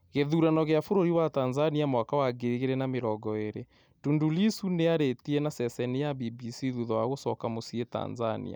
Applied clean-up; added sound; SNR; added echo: none; none; none; none.